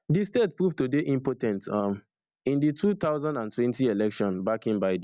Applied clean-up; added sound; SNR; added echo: none; none; none; none.